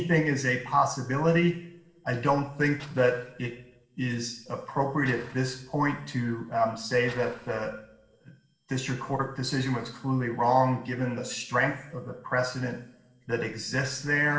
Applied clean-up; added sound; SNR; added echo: neural separator model SepFormer DNS4.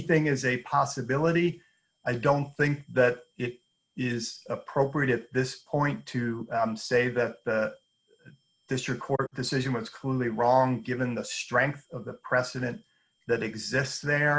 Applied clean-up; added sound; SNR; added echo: none; none; none; none.